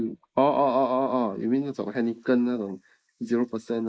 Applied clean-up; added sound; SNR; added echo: neural mask model Resemble Enhance denoiser.